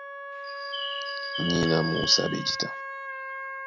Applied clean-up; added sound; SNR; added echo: none; Wind instrument, woodwind instrument + Bird; 4 dB; none.